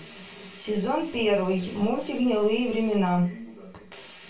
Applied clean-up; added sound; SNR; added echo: none; none; none; reverberation time 0.3 s.